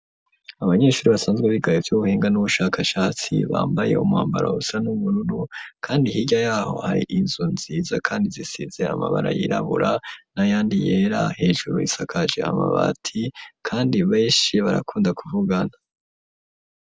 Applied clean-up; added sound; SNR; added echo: none; none; none; none.